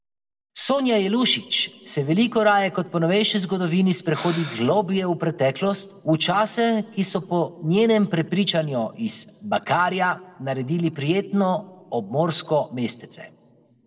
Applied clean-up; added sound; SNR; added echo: neural separator model SepFormer DNS4.